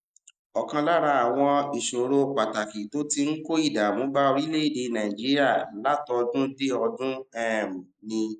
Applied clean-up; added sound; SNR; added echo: neural mask model Resemble Enhance denoiser.